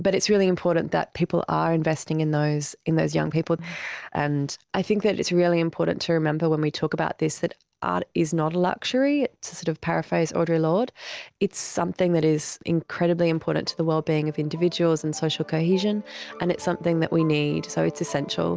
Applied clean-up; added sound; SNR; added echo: none; none; none; none.